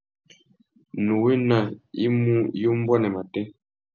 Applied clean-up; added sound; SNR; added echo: none; none; none; none.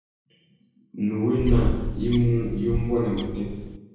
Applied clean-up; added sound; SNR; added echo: none; Bird; 2 dB; reverberation time 1.0 s.